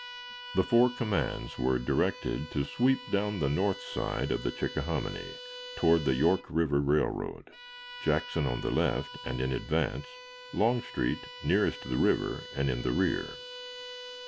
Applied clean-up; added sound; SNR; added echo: none; Bowed string instrument; 14 dB; none.